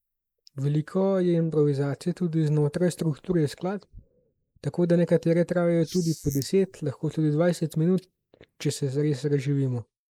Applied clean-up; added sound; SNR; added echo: neural mask model Resemble Enhance denoiser.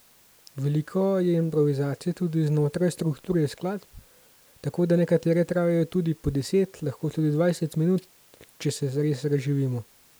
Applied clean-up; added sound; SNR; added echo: none; none; none; none.